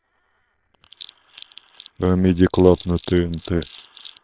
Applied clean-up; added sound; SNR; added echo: neural separator model SepFormer WHAM!.